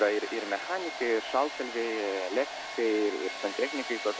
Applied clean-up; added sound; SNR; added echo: none; Domestic sounds, home sounds; 8 dB; none.